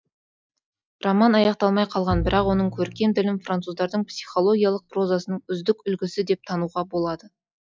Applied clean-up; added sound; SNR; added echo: classical method log-MMSE.